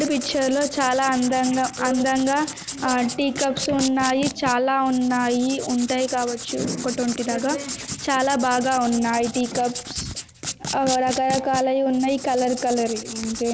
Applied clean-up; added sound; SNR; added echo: none; Writing; 11 dB; none.